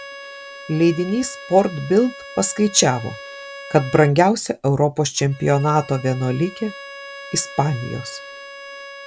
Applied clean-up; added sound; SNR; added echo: none; Bowed string instrument; 16 dB; none.